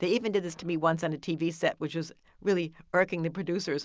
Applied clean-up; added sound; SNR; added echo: none; none; none; none.